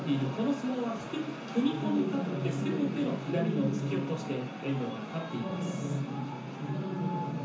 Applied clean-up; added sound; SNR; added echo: none; none; none; reverberation time 0.9 s.